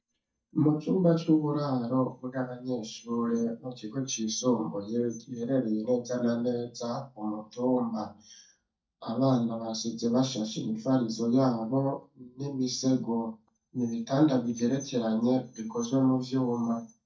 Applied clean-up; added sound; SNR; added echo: neural mask model DeepFilterNet 3.